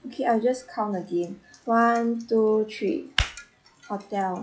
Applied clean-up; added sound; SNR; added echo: classical method log-MMSE.